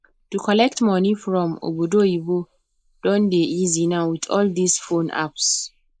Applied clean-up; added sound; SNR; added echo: neural mask model Resemble Enhance denoiser.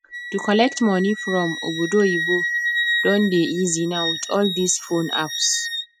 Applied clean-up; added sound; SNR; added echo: classical method spectral subtraction.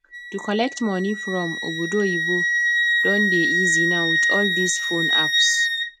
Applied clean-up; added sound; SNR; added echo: none; Wind instrument, woodwind instrument; -4 dB; none.